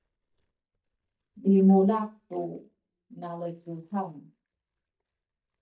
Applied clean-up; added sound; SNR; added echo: neural mask model DeepFilterNet 3.